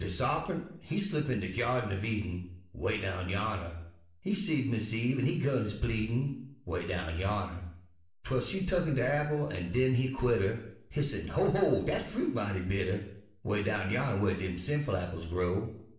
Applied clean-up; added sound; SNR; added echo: none; none; none; reverberation time 0.6 s.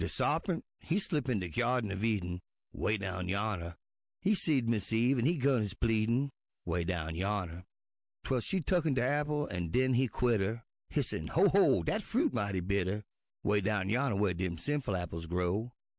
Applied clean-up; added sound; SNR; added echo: none; none; none; none.